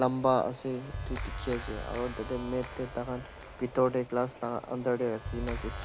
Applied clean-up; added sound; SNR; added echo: none; Clapping; 9 dB; none.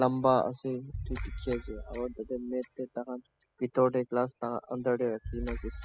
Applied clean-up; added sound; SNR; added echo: classical method spectral subtraction.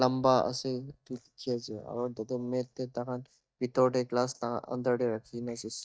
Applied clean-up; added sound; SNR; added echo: neural mask model DeepFilterNet 3.